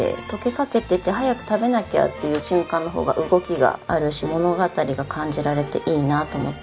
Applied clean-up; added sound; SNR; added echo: none; none; none; none.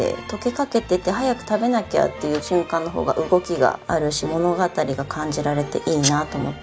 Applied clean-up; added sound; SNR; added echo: none; Domestic sounds, home sounds; 6 dB; none.